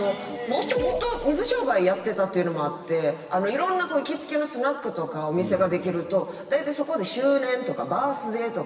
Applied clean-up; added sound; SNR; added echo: none; none; none; reverberation time 1.9 s.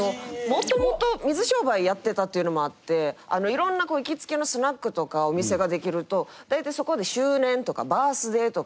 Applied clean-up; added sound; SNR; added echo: none; none; none; none.